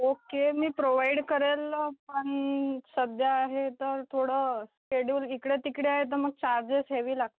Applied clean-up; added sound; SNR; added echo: none; none; none; none.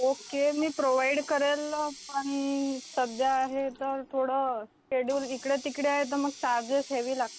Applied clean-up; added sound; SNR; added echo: none; Water tap, faucet; 18 dB; none.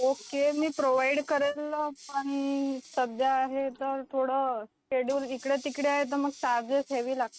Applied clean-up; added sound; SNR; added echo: neural mask model RNNoise.